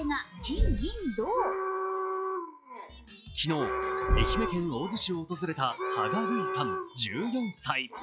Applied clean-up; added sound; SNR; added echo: classical method log-MMSE.